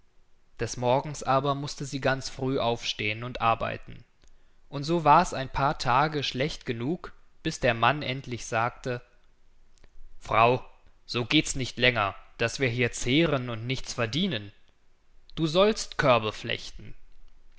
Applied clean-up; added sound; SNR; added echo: none; none; none; none.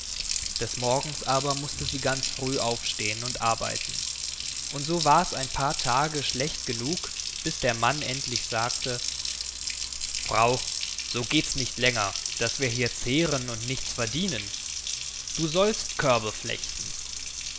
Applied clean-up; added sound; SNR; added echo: none; Water tap, faucet; 3 dB; none.